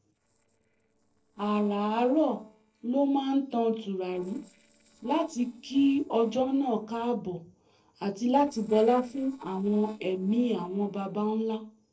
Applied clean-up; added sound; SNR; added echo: neural separator model SepFormer DNS4.